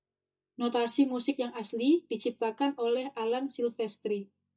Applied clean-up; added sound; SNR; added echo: neural mask model DeepFilterNet 3.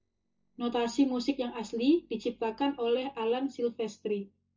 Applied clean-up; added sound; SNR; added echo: neural separator model SepFormer DNS4.